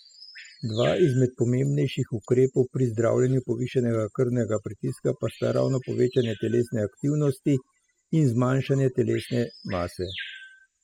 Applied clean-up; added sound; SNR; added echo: classical method spectral subtraction.